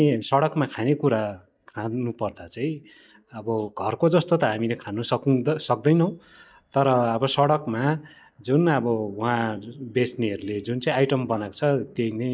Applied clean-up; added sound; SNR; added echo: neural mask model DeepFilterNet 3.